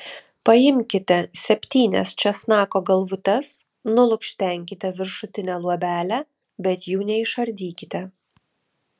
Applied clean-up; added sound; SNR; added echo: none; none; none; none.